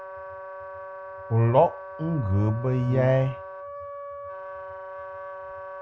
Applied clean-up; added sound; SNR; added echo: none; Brass instrument + Wind instrument, woodwind instrument; 11 dB; none.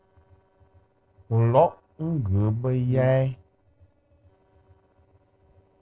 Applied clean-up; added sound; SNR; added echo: neural separator model SepFormer DNS4.